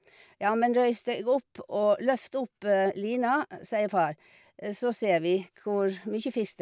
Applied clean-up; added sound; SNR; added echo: none; none; none; none.